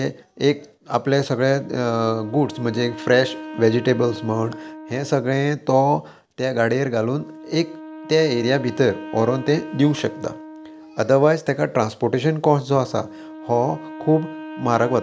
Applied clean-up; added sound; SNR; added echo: none; Wind instrument, woodwind instrument; 16 dB; none.